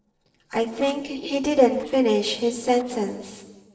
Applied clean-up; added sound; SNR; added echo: neural separator model SepFormer DNS4.